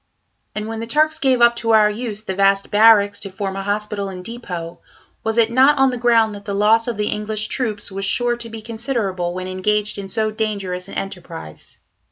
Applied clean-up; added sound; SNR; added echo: none; none; none; none.